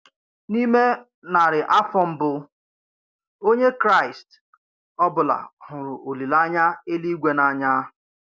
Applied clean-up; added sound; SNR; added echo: none; none; none; none.